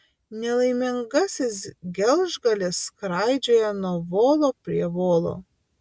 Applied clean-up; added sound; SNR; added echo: none; none; none; none.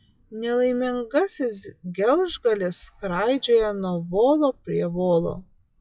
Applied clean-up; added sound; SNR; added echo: classical method log-MMSE.